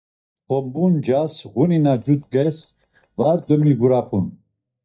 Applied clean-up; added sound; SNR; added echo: neural mask model DeepFilterNet 3.